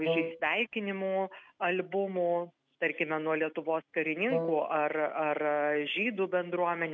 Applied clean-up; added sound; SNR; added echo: neural mask model RNNoise.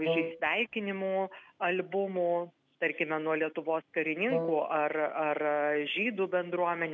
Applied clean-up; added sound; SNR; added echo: none; Wind instrument, woodwind instrument; 4 dB; none.